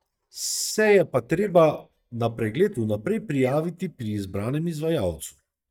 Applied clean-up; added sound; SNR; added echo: neural mask model DeepFilterNet 3.